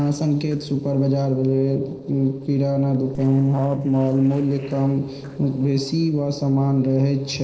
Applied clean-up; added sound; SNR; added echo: neural separator model SepFormer DNS4.